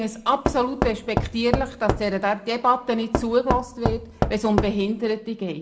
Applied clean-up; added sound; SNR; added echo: none; Knock / Wood; 3 dB; reverberation time 0.5 s.